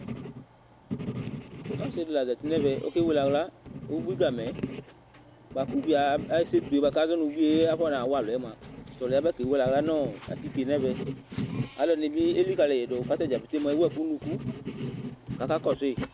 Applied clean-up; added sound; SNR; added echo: none; Writing; 9 dB; none.